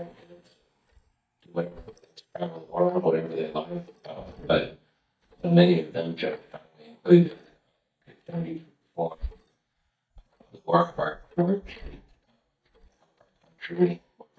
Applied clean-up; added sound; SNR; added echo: neural mask model DeepFilterNet 3.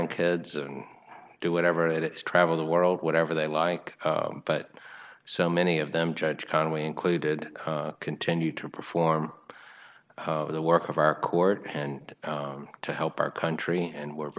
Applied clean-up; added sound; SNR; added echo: none; none; none; none.